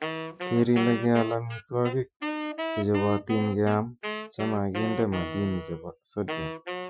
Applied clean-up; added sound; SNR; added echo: classical method Wiener filter.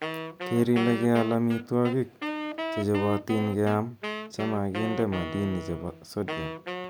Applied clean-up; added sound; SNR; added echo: none; Wind instrument, woodwind instrument; 8 dB; none.